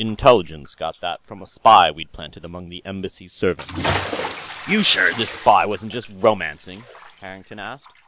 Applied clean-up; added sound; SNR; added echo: none; Bathtub (filling or washing) / Splash, splatter; 12 dB; none.